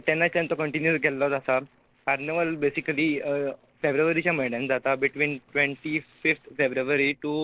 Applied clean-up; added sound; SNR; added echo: neural separator model SepFormer DNS4.